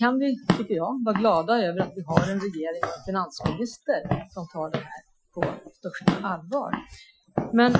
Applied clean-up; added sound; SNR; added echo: classical method Wiener filter.